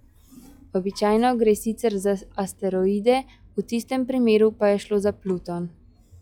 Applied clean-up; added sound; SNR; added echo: classical method log-MMSE.